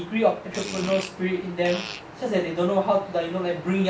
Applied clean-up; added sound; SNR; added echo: none; Fart; 13 dB; none.